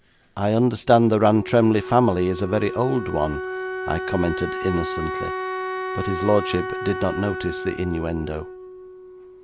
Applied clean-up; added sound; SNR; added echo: none; Wind instrument, woodwind instrument; 8 dB; none.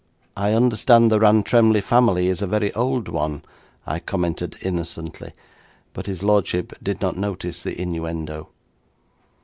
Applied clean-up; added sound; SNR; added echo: none; none; none; none.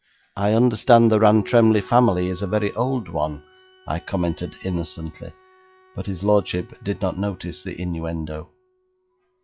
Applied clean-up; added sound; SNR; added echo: classical method log-MMSE.